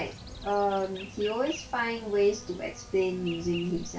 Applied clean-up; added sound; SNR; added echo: none; Insect; 16 dB; none.